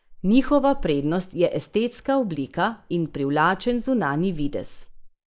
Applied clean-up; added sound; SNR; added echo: neural mask model Resemble Enhance denoiser.